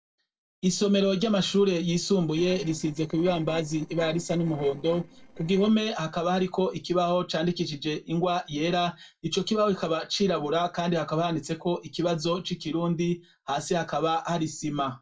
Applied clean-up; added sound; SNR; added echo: neural separator model SepFormer DNS4.